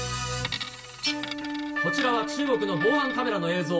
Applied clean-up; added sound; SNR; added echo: none; Coin (dropping); 13 dB; reverberation time 0.2 s.